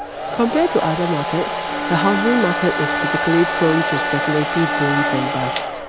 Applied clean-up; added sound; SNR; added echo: none; Domestic sounds, home sounds + Bowed string instrument; 1 dB; none.